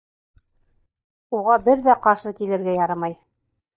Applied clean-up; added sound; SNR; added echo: neural mask model DeepFilterNet 3.